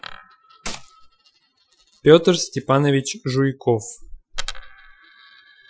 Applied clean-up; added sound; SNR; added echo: classical method Wiener filter.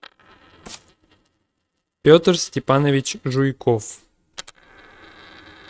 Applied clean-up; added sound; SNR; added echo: neural mask model RNNoise.